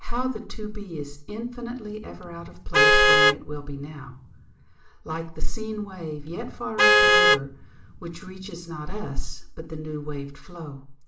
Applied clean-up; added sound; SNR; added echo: none; Vehicle horn, car horn, honking; -3 dB; reverberation time 0.4 s.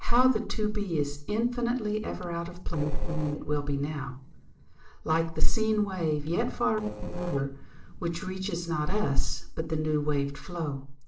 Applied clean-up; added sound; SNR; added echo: neural separator model SepFormer DNS4.